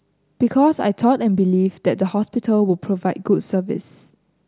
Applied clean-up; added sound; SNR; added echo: none; none; none; none.